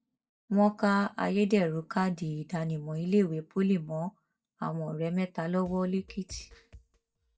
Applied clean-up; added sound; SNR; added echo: neural mask model DeepFilterNet 3.